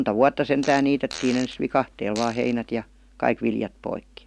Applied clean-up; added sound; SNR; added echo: none; Fart; 17 dB; none.